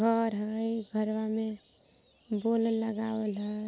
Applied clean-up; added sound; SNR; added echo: none; none; none; none.